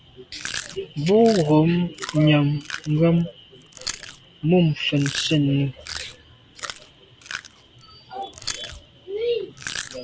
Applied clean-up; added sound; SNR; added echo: none; Chewing, mastication; 14 dB; none.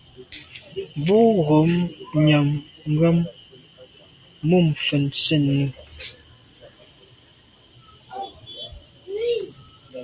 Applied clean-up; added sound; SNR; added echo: none; none; none; none.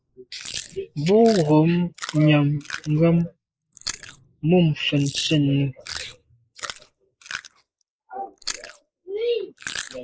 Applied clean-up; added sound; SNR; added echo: neural mask model Resemble Enhance denoiser.